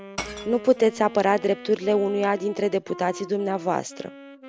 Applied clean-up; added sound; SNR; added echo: none; Wind instrument, woodwind instrument + Shatter / Crushing; 16 dB; none.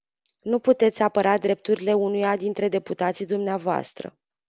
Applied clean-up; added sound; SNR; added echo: none; none; none; none.